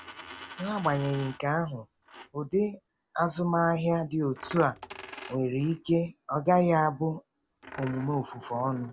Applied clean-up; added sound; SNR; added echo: none; Coin (dropping); 18 dB; none.